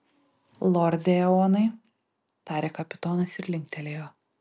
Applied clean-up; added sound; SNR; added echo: none; none; none; none.